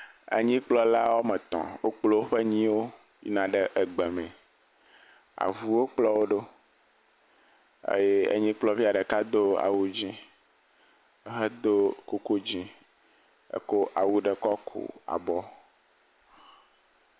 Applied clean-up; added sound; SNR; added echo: none; none; none; none.